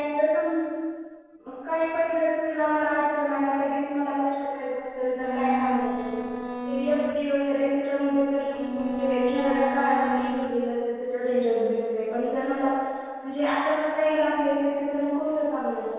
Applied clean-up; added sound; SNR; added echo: neural separator model SepFormer DNS4.